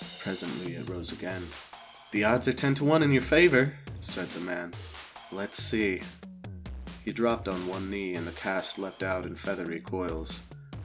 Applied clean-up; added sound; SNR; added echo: none; Drum kit; 13 dB; none.